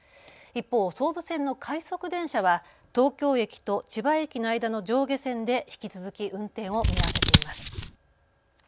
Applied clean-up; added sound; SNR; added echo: none; Scissors; -4 dB; none.